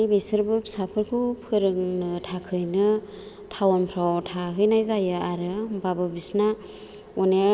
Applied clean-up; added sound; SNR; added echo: none; none; none; none.